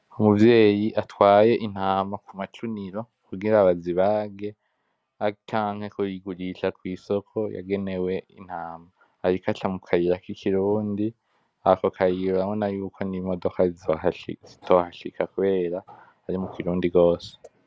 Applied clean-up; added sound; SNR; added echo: none; none; none; none.